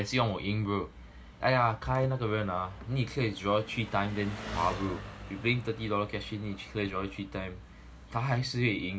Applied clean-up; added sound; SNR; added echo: none; Engine; 16 dB; none.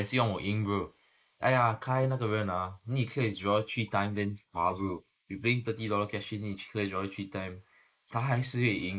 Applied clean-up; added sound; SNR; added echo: neural mask model Resemble Enhance denoiser.